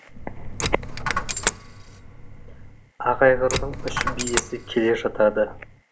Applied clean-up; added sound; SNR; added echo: none; Coin (dropping); 4 dB; none.